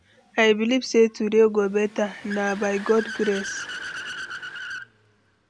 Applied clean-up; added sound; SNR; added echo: none; Accelerating, revving, vroom / Car; 13 dB; none.